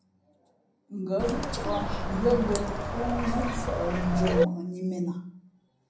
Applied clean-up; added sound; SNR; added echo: none; Bird; -1 dB; reverberation time 0.6 s.